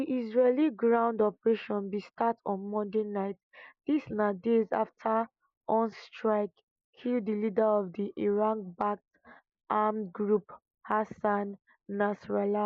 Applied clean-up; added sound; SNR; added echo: neural mask model Resemble Enhance denoiser.